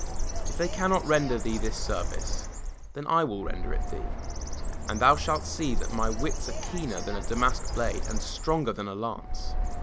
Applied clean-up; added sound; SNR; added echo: none; Bird; 0 dB; none.